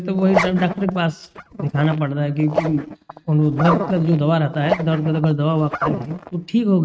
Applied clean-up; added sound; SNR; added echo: neural mask model RNNoise.